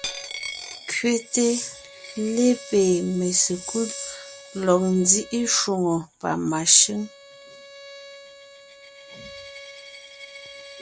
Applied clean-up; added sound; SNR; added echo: none; Coin (dropping) + Bowed string instrument; 17 dB; none.